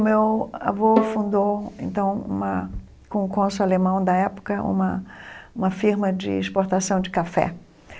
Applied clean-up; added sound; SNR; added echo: none; Bowed string instrument; 8 dB; none.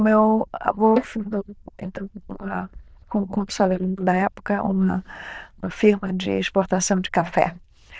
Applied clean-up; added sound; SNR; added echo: neural diffusion model UNIVERSE++.